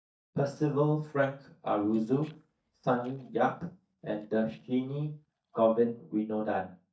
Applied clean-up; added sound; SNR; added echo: neural mask model DeepFilterNet 3.